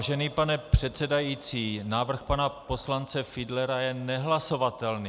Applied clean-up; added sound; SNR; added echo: none; none; none; none.